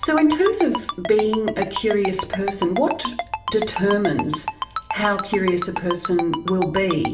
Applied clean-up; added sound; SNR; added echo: none; Ringtone; 7 dB; reverberation time 0.5 s.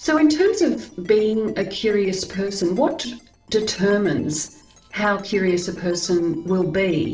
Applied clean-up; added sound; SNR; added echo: neural separator model SepFormer DNS4.